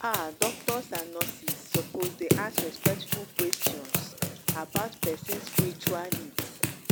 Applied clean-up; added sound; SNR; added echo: none; Run; -5 dB; none.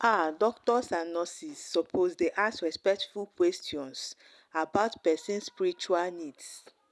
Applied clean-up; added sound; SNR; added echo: none; none; none; none.